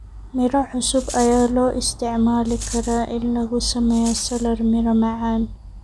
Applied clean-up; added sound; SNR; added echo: none; Rattle; 15 dB; none.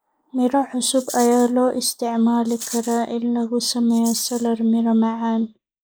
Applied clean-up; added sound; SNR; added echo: neural mask model Resemble Enhance denoiser.